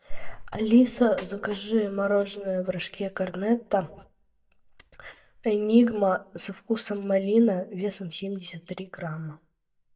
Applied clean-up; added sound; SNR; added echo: neural mask model DeepFilterNet 3.